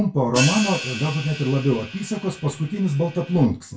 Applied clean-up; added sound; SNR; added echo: none; Hi-hat; 9 dB; reverberation time 0.2 s.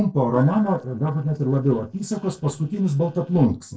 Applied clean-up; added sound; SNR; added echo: neural separator model SepFormer DNS4.